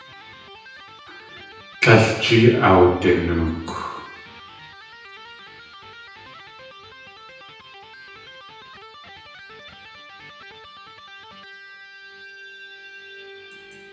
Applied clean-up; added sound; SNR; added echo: none; Electric guitar; 18 dB; reverberation time 0.9 s.